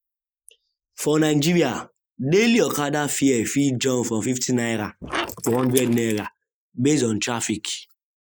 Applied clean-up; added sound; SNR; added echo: neural mask model Resemble Enhance denoiser.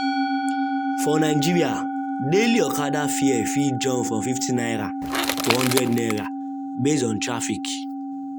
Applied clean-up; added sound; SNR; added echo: none; Musical instrument + Crushing / Wood; 2 dB; none.